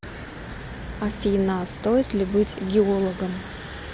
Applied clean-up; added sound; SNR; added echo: none; none; none; none.